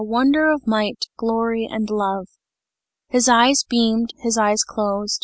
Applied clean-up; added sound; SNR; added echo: none; none; none; none.